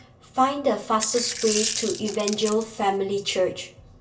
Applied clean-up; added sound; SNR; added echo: none; Coin (dropping); 7 dB; reverberation time 0.2 s.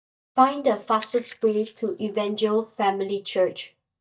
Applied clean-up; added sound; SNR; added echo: neural mask model DeepFilterNet 3.